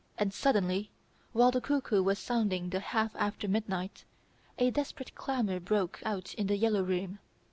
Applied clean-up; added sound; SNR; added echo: none; none; none; none.